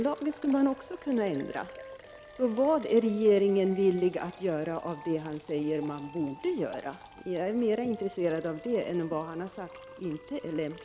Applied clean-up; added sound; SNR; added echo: none; Liquid + Wind instrument, woodwind instrument; 19 dB; none.